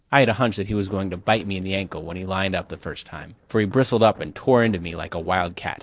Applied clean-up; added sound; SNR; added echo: neural separator model SepFormer DNS4.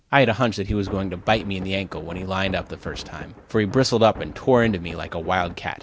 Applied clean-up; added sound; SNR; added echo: none; Thunder; 16 dB; none.